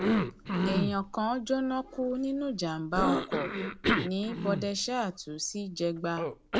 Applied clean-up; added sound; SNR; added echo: none; Cough; 1 dB; none.